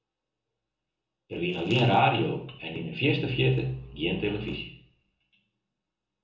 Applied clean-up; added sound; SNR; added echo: none; Bowed string instrument; 18 dB; reverberation time 0.6 s.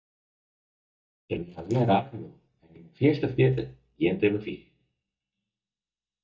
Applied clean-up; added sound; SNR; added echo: neural mask model DeepFilterNet 3.